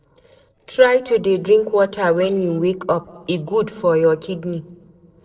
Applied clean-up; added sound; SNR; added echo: neural separator model SepFormer DNS4.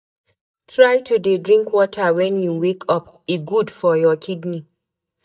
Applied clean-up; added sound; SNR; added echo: neural mask model DeepFilterNet 3.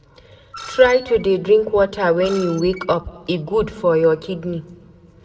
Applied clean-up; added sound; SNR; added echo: none; Screech; 18 dB; reverberation time 0.7 s.